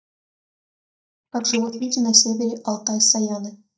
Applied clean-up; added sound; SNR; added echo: neural mask model DeepFilterNet 3.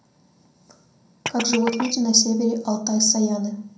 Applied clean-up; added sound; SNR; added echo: none; Glass; 12 dB; reverberation time 0.6 s.